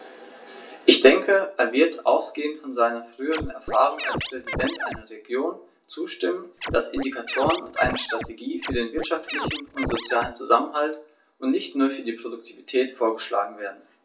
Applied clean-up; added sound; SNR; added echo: none; Scratching (performance technique); 7 dB; reverberation time 0.3 s.